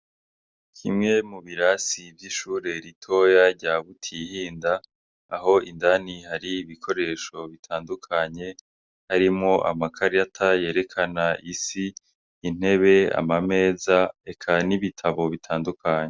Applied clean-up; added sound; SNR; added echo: none; none; none; none.